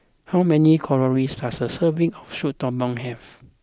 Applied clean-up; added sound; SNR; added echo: none; none; none; none.